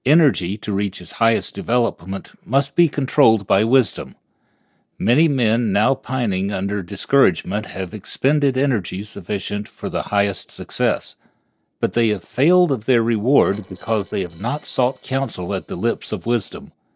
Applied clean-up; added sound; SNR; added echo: neural separator model SepFormer DNS4.